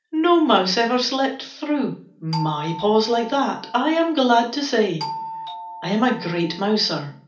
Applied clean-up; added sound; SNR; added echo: none; Doorbell; 13 dB; reverberation time 0.4 s.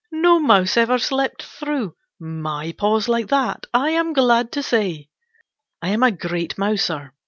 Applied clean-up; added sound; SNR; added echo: none; none; none; none.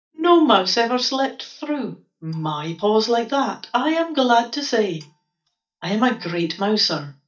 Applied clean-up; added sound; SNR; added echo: neural mask model DeepFilterNet 3.